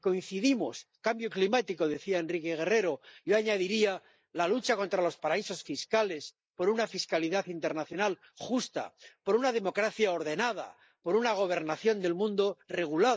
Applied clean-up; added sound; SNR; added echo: neural mask model Resemble Enhance denoiser.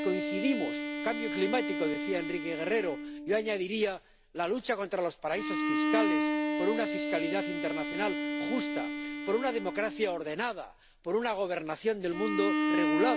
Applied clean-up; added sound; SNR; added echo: none; Bowed string instrument; 1 dB; none.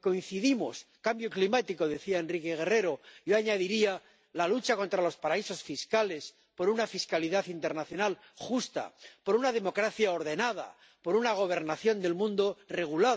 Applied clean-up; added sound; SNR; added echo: none; none; none; none.